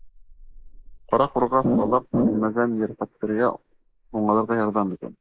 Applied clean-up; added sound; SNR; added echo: neural mask model Resemble Enhance denoiser.